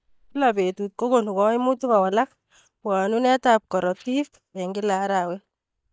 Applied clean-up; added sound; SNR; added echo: neural mask model DeepFilterNet 3.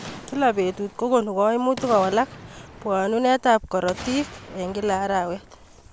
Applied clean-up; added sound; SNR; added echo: none; Boom; 17 dB; none.